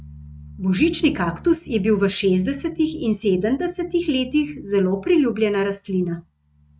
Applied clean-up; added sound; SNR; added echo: neural mask model RNNoise.